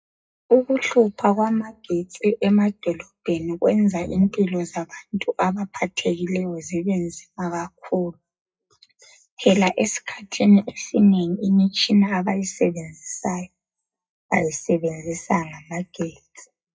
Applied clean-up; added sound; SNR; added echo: classical method WPE with log-MMSE.